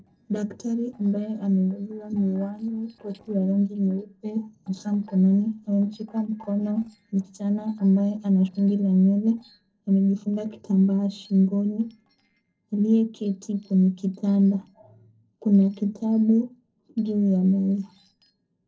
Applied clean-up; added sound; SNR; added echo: neural separator model SepFormer DNS4.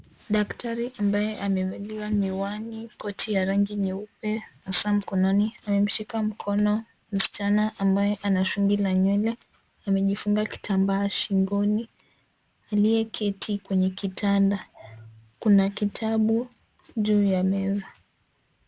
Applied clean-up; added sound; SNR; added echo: none; none; none; none.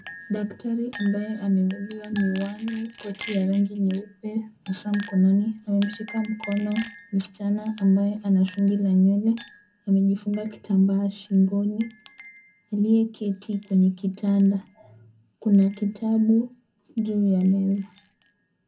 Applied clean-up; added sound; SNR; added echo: none; Chink, clink; 19 dB; reverberation time 0.4 s.